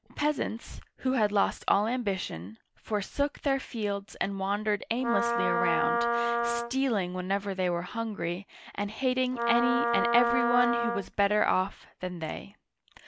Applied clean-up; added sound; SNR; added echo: none; Wind instrument, woodwind instrument; 0 dB; none.